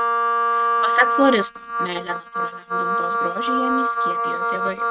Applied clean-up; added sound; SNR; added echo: neural mask model RNNoise.